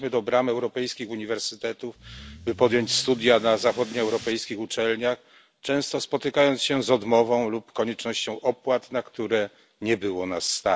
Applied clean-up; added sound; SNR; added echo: none; Accelerating, revving, vroom / Car; 17 dB; none.